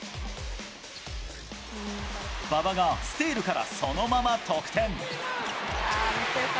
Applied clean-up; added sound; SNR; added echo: none; none; none; none.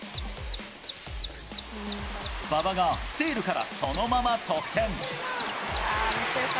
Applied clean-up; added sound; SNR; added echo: none; Mechanisms + Cupboard open or close / Door; 14 dB; none.